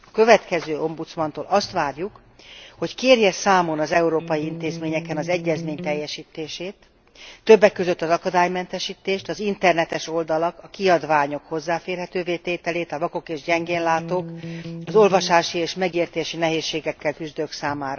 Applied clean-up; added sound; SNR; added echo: none; Electric guitar; 11 dB; none.